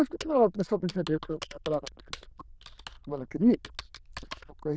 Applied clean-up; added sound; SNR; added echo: neural diffusion model UNIVERSE++.